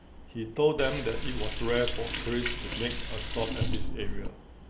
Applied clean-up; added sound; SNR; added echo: none; Liquid; -1 dB; none.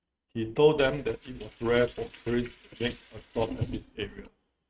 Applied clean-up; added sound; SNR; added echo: neural mask model RNNoise.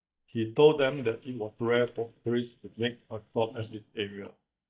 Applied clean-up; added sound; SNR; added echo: neural mask model DeepFilterNet 3.